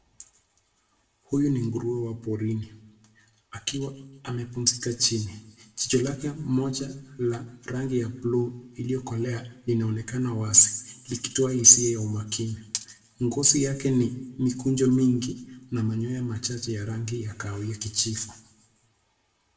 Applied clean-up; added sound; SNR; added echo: none; none; none; reverberation time 0.7 s.